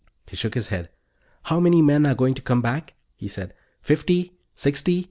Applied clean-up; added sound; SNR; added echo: none; none; none; none.